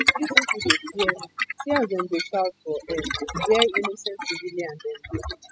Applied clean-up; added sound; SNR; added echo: classical method spectral subtraction.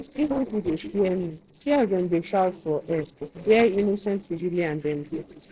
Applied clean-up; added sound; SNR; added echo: neural separator model SepFormer DNS4.